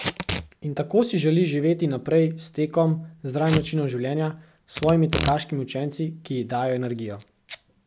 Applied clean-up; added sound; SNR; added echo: none; Packing tape, duct tape / Tearing; 11 dB; none.